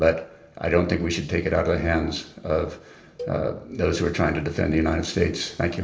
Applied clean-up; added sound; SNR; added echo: none; Cowbell; 18 dB; reverberation time 1.3 s.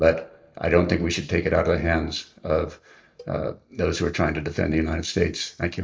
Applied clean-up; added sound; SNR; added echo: neural mask model DeepFilterNet 3.